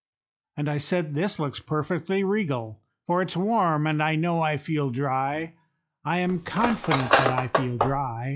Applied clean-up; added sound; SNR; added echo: classical method log-MMSE.